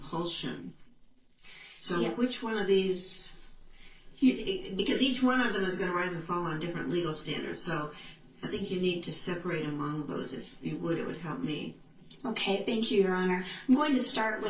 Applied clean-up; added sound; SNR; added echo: neural separator model SepFormer DNS4.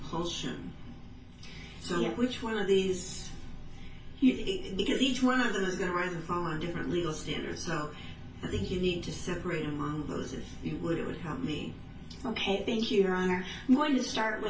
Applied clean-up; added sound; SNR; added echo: none; Bowed string instrument; 15 dB; reverberation time 0.3 s.